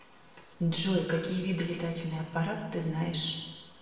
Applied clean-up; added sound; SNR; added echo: none; none; none; reverberation time 1.2 s.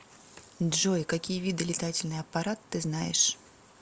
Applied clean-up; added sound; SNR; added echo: none; none; none; none.